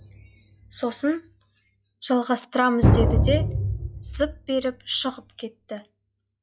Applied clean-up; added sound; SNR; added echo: classical method log-MMSE.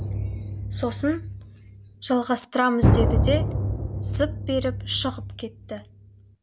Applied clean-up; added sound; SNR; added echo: none; Drum; -2 dB; none.